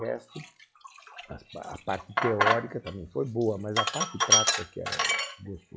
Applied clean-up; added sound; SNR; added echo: classical method log-MMSE.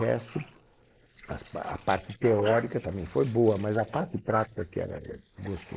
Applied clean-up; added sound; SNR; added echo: neural mask model Resemble Enhance denoiser.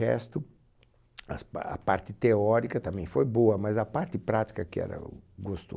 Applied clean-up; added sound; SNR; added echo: none; none; none; none.